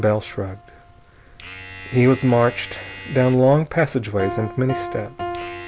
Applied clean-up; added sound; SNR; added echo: none; Piano + Domestic sounds, home sounds; 13 dB; none.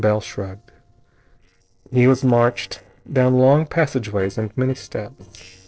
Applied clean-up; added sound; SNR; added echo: neural separator model SepFormer DNS4.